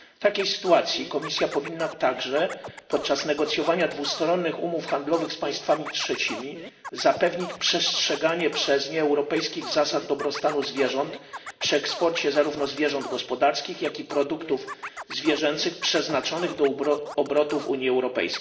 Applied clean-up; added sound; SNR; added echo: none; Scratching (performance technique); 15 dB; reverberation time 1.0 s.